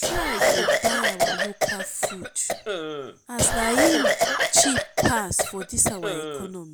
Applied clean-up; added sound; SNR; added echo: none; Cough; -3 dB; none.